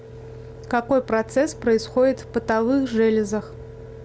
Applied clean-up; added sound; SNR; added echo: none; none; none; none.